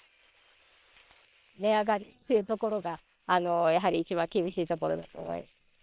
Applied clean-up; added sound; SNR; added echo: neural separator model SepFormer WHAM!.